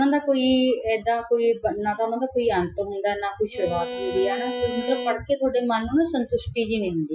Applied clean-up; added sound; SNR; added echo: classical method Wiener filter.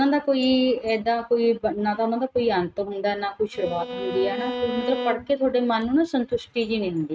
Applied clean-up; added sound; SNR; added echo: neural mask model RNNoise.